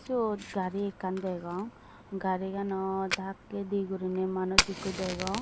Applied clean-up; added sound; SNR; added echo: none; Fire; 5 dB; none.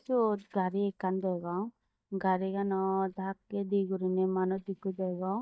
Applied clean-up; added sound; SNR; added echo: neural mask model DeepFilterNet 3.